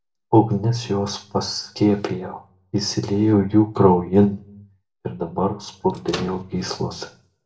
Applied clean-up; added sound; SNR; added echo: none; Microwave oven; 14 dB; reverberation time 0.3 s.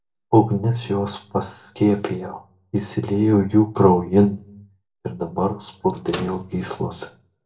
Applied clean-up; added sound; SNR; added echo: neural separator model SepFormer DNS4.